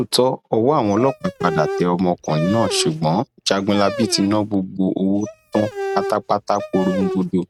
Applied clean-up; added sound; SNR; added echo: neural mask model RNNoise.